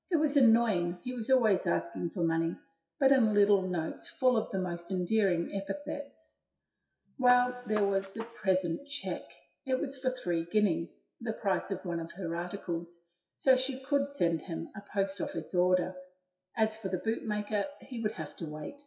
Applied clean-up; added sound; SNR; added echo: classical method WPE with log-MMSE.